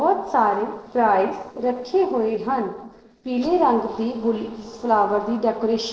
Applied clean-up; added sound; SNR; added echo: neural separator model SepFormer DNS4.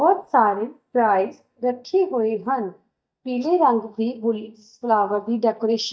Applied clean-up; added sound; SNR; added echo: neural mask model DeepFilterNet 3.